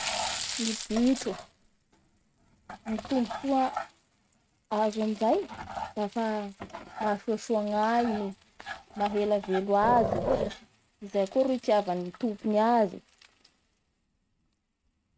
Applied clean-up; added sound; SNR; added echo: neural mask model RNNoise.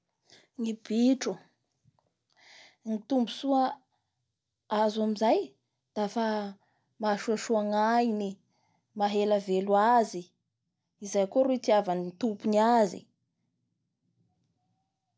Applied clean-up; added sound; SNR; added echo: none; none; none; none.